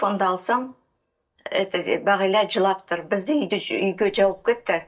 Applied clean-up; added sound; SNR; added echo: neural mask model DeepFilterNet 3.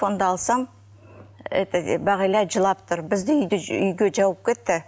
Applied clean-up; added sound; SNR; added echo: none; none; none; none.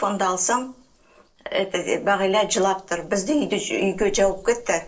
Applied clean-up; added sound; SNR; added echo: neural separator model SepFormer DNS4.